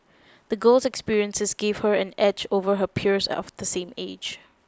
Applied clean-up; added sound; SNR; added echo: none; none; none; none.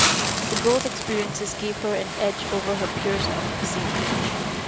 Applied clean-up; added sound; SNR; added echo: none; Waves, surf + Hiss; -2 dB; none.